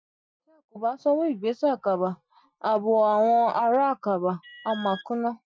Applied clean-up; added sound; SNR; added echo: classical method Wiener filter.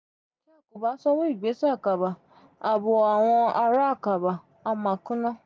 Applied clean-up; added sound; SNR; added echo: none; none; none; none.